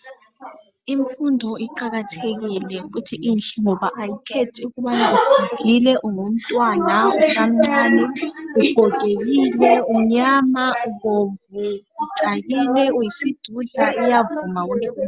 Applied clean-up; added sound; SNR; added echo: none; none; none; none.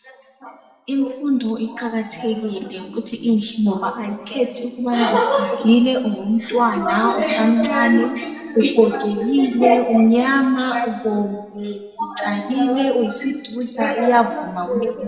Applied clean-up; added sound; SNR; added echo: none; none; none; reverberation time 1.5 s.